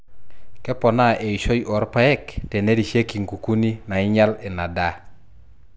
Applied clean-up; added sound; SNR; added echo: none; none; none; none.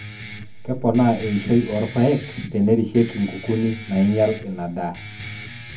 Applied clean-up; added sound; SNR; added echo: none; Guitar; 15 dB; reverberation time 0.3 s.